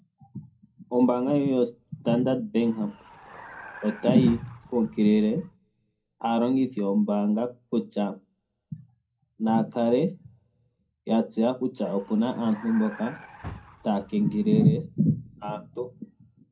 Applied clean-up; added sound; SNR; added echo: none; Vehicle; 18 dB; reverberation time 0.2 s.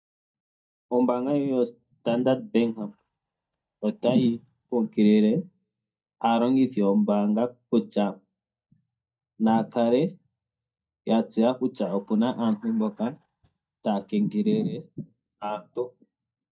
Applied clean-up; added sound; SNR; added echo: neural mask model DeepFilterNet 3.